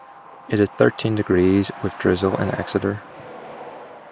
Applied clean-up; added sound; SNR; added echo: none; Truck; 16 dB; none.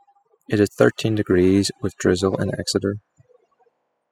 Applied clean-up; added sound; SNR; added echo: classical method spectral subtraction.